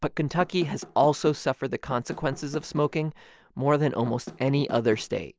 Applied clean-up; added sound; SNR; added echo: none; Knock / Wood; 16 dB; none.